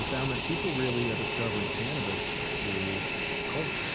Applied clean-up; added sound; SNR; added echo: none; Fixed-wing aircraft, airplane; -4 dB; none.